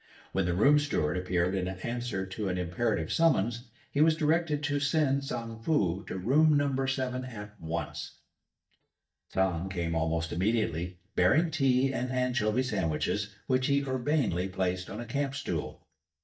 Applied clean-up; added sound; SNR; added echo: neural mask model DeepFilterNet 3.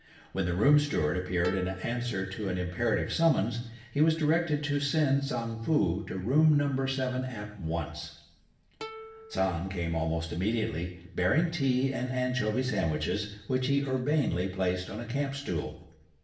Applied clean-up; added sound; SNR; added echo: none; Plucked string instrument; 20 dB; reverberation time 0.7 s.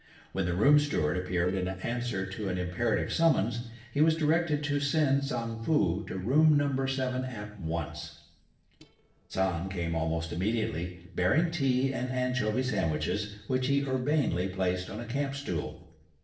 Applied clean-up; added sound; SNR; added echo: neural separator model SepFormer DNS4.